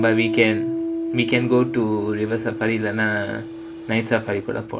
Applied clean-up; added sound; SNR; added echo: none; Piano; 5 dB; none.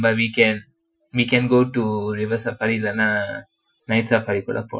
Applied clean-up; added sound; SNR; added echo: classical method Wiener filter.